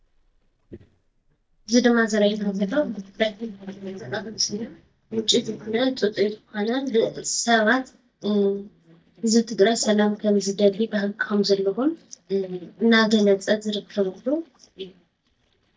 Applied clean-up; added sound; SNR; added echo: neural mask model DeepFilterNet 3.